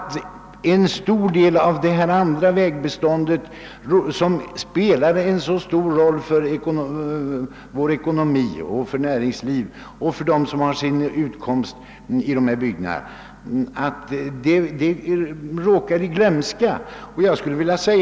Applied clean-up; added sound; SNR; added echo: none; none; none; none.